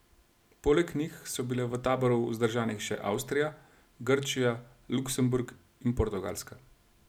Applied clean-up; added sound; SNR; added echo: none; none; none; none.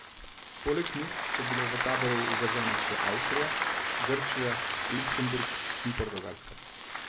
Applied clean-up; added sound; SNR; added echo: none; Applause / Crowd + Fire; -3 dB; none.